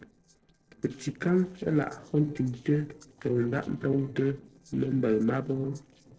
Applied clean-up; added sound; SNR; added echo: neural separator model SepFormer DNS4.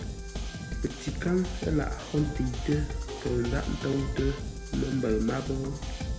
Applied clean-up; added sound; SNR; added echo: none; Drum kit; 3 dB; reverberation time 1.7 s.